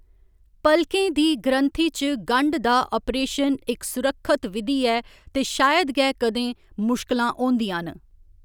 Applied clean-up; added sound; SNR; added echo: none; none; none; none.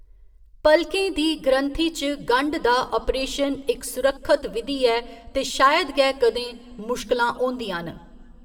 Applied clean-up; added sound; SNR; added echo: none; none; none; reverberation time 0.6 s.